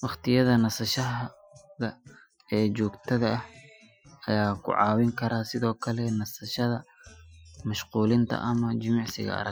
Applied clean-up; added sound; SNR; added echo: classical method Wiener filter.